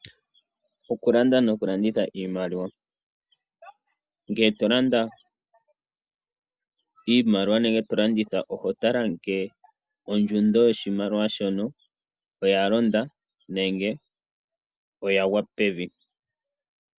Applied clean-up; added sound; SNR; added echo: none; none; none; none.